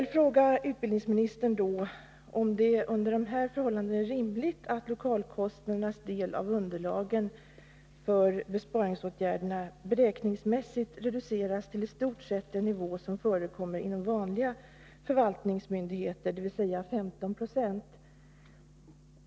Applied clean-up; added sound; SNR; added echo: none; none; none; none.